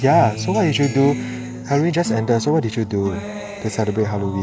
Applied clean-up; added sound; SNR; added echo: none; Acoustic guitar; 9 dB; none.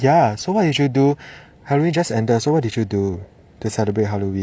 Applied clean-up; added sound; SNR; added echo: none; none; none; none.